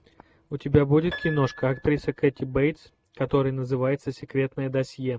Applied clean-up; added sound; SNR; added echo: neural mask model RNNoise.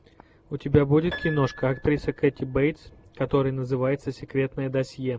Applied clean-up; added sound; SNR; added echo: none; Piano; 17 dB; none.